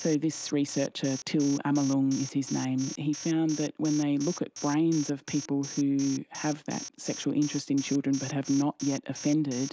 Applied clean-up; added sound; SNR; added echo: none; Alarm; 14 dB; none.